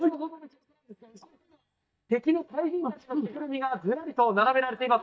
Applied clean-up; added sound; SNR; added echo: neural mask model DeepFilterNet 3.